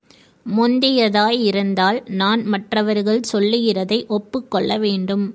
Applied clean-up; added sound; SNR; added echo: none; none; none; none.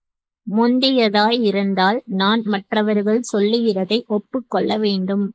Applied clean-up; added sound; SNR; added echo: neural mask model Resemble Enhance denoiser.